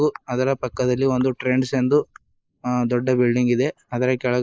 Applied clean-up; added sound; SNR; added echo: neural mask model Resemble Enhance denoiser.